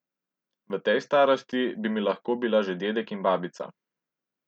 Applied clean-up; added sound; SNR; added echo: none; none; none; none.